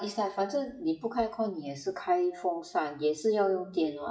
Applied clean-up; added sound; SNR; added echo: classical method WPE with log-MMSE.